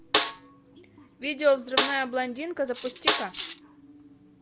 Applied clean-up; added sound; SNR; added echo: none; Snare drum + Cutlery, silverware; -4 dB; none.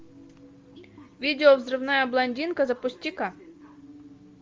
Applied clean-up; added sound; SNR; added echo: none; none; none; none.